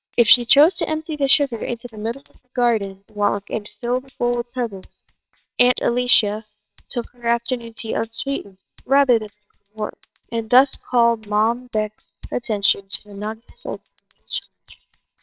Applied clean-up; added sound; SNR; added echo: neural separator model SepFormer WHAMR!.